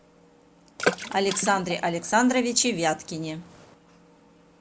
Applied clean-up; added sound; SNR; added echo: none; Water / Splash, splatter; 7 dB; none.